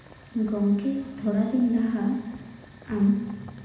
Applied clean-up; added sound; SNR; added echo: none; Boiling; 19 dB; reverberation time 1.1 s.